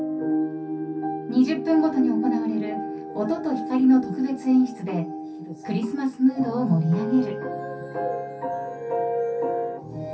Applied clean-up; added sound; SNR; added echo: none; Marimba, xylophone; 19 dB; reverberation time 0.3 s.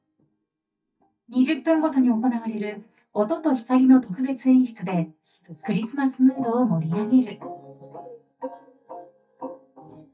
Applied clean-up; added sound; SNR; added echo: neural mask model DeepFilterNet 3.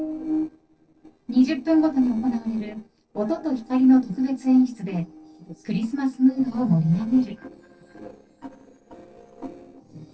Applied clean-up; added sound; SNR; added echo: neural separator model SepFormer DNS4.